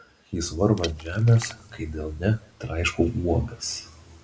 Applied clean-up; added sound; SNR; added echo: none; Water / Splash, splatter; 19 dB; reverberation time 1.6 s.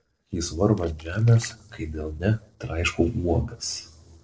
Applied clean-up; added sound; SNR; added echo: neural separator model SepFormer DNS4.